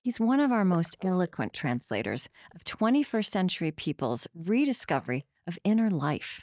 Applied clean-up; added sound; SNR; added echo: neural mask model DeepFilterNet 3.